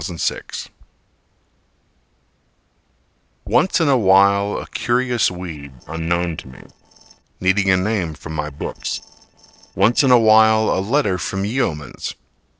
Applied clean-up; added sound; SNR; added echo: neural separator model SepFormer DNS4.